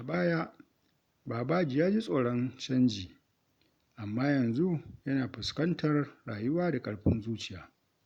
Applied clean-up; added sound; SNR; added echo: none; none; none; none.